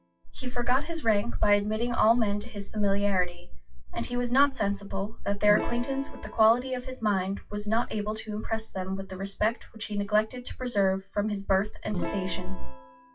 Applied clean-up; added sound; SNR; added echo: classical method WPE with log-MMSE.